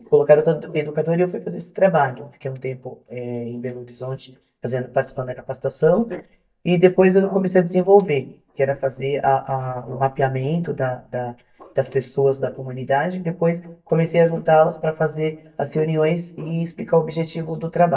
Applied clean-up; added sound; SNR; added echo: neural mask model DeepFilterNet 3.